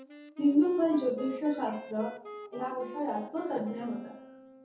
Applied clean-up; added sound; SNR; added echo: none; Wind instrument, woodwind instrument; 16 dB; reverberation time 0.6 s.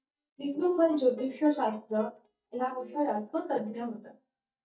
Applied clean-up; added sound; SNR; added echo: neural mask model DeepFilterNet 3.